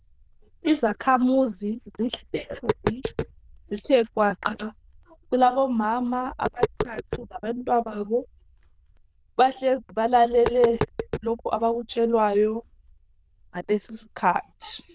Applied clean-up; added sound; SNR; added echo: neural diffusion model UNIVERSE++.